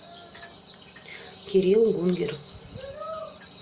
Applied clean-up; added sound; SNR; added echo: none; none; none; none.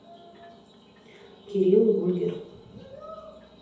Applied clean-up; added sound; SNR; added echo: none; none; none; reverberation time 2.0 s.